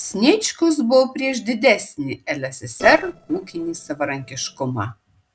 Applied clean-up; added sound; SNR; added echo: neural separator model SepFormer DNS4.